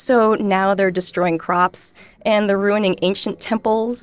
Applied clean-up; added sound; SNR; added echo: neural separator model SepFormer DNS4.